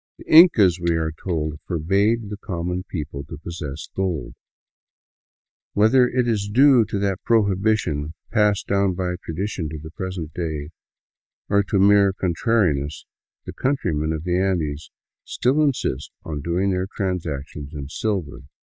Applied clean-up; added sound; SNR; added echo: neural mask model DeepFilterNet 3.